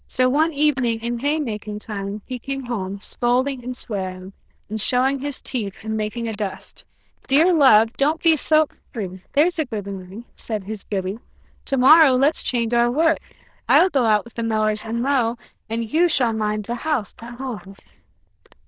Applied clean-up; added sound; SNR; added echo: neural diffusion model UNIVERSE++.